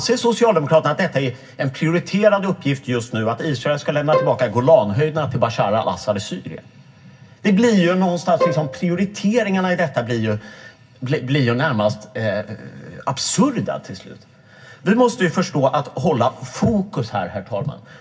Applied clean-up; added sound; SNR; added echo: none; Bowed string instrument; 5 dB; reverberation time 0.4 s.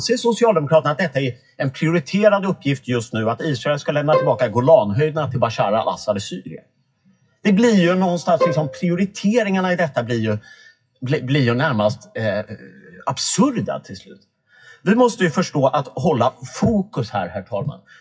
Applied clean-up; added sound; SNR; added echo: classical method WPE with log-MMSE.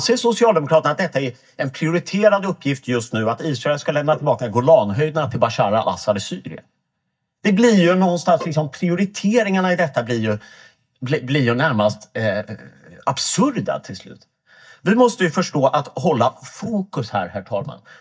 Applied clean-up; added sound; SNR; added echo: neural mask model DeepFilterNet 3.